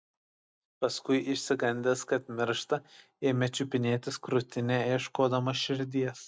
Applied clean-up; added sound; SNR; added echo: none; none; none; none.